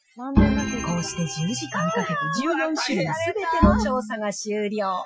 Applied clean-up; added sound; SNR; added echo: classical method Wiener filter.